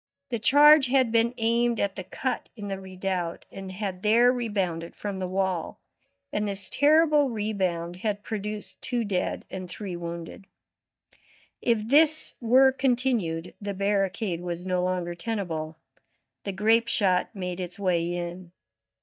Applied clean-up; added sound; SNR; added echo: neural mask model DeepFilterNet 3.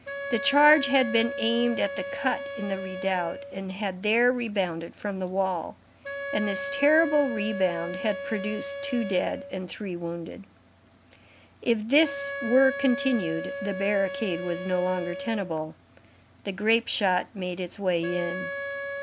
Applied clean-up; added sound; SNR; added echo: none; Wind instrument, woodwind instrument; 9 dB; none.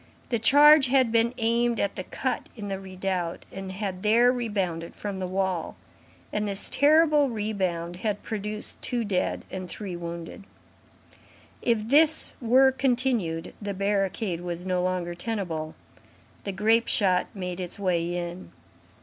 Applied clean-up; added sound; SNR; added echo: none; none; none; none.